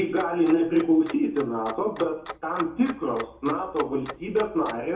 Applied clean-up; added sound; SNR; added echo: none; Clock; 14 dB; reverberation time 0.6 s.